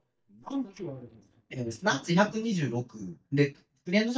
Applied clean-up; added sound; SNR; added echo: neural mask model DeepFilterNet 3.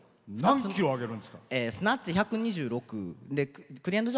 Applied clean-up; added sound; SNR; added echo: none; none; none; none.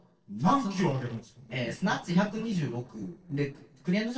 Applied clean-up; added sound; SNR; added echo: neural separator model SepFormer DNS4.